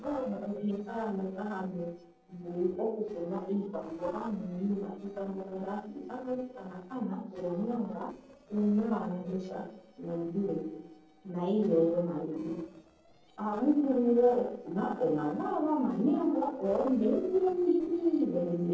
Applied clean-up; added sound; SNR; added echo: neural separator model SepFormer DNS4.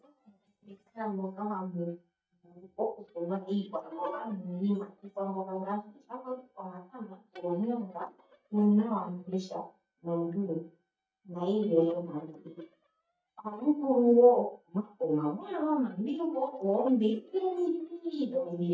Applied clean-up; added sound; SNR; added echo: neural mask model DeepFilterNet 3.